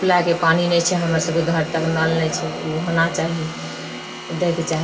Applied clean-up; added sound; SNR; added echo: none; Domestic sounds, home sounds; 13 dB; reverberation time 0.2 s.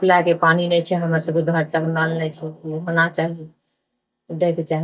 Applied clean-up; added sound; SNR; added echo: neural mask model DeepFilterNet 3.